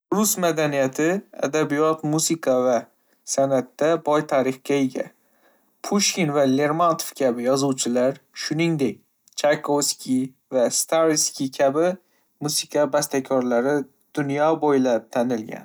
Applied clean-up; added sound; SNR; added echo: none; none; none; none.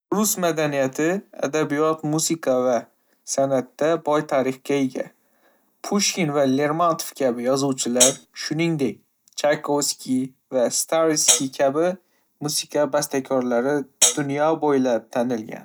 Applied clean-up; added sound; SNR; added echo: none; Hi-hat; -2 dB; none.